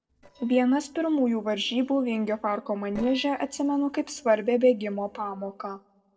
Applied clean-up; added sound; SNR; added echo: neural separator model SepFormer DNS4.